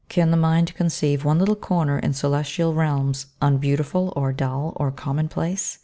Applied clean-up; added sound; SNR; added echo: none; none; none; none.